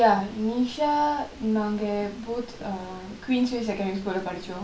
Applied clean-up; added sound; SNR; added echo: none; none; none; none.